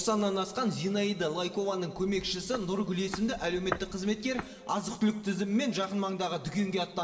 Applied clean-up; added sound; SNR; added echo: none; Walk, footsteps; 11 dB; reverberation time 1.8 s.